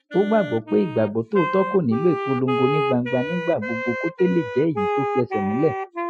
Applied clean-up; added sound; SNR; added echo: classical method Wiener filter.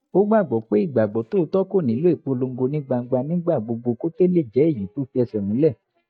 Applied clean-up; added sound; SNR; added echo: neural mask model DeepFilterNet 3.